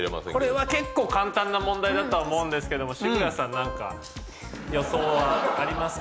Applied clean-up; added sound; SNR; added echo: none; Acoustic guitar; 13 dB; none.